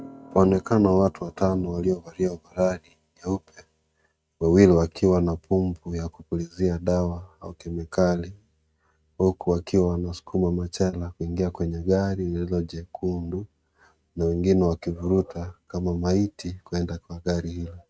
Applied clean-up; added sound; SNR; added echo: neural mask model RNNoise.